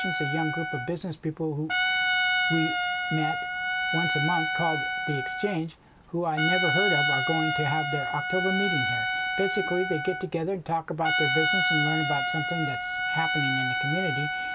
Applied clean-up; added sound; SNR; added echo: none; Trumpet; -2 dB; none.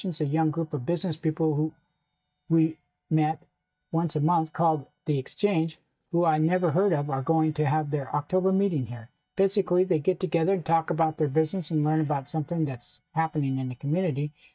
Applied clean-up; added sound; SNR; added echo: neural mask model DeepFilterNet 3.